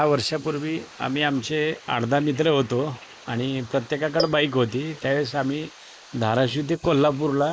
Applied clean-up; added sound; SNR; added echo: neural mask model Resemble Enhance denoiser.